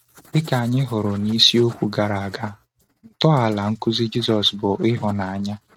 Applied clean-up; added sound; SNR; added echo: neural mask model RNNoise.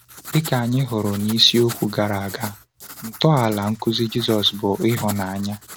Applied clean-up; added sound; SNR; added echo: none; Writing; 16 dB; none.